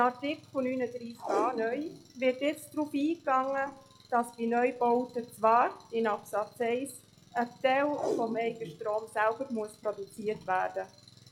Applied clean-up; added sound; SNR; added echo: classical method log-MMSE.